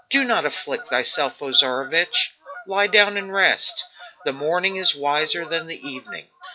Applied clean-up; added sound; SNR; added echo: classical method log-MMSE.